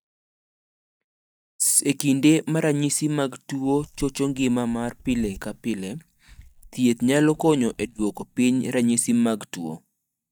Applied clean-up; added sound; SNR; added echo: neural mask model DeepFilterNet 3.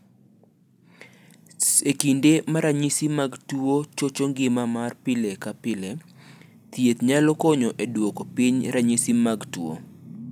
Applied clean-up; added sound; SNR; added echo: none; none; none; none.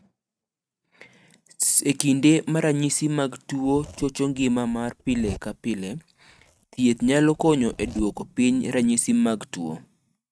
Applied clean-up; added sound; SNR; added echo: neural mask model RNNoise.